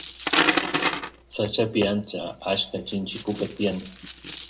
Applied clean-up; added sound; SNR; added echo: none; Coin (dropping); 1 dB; reverberation time 0.2 s.